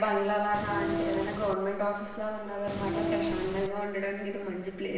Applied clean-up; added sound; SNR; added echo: none; Train; 1 dB; reverberation time 1.2 s.